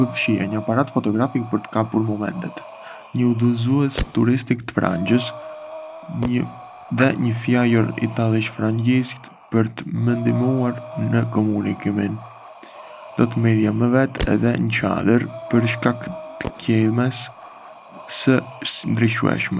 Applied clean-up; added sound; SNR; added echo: none; Fireworks + Breathing; 15 dB; none.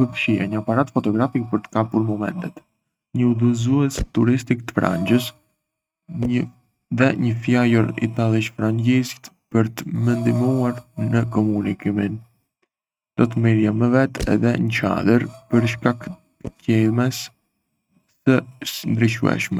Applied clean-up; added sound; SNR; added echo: neural mask model RNNoise.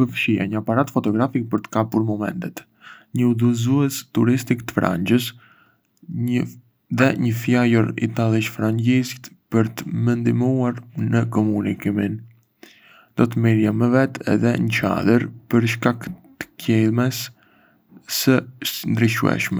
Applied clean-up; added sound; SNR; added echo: none; none; none; none.